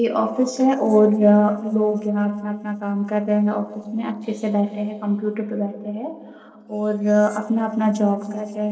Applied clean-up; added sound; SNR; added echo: neural separator model SepFormer DNS4.